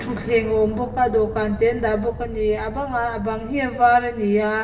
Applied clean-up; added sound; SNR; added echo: none; Explosion; 13 dB; reverberation time 0.9 s.